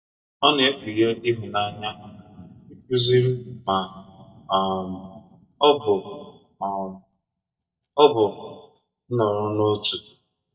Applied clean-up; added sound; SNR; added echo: neural mask model DeepFilterNet 3.